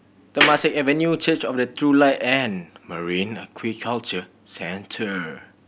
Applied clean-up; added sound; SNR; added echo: none; Clapping; 1 dB; none.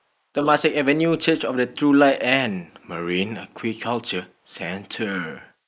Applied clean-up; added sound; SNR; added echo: neural mask model Resemble Enhance denoiser.